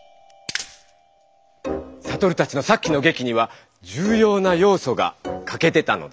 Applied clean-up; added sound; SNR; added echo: none; none; none; none.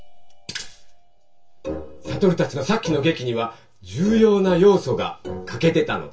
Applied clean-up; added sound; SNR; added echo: none; none; none; reverberation time 0.2 s.